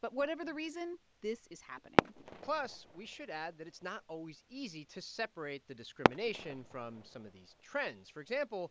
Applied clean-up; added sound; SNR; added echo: none; Fireworks; -1 dB; none.